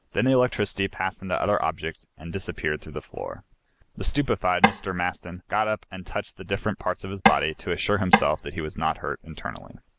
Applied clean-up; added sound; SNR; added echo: none; Tap / Wood; -4 dB; none.